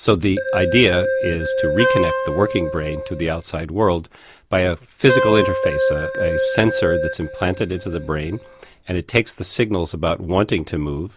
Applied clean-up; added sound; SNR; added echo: none; Keyboard (musical) + Wind instrument, woodwind instrument; 1 dB; none.